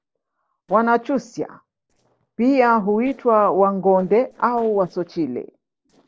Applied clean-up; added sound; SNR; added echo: neural separator model SepFormer DNS4.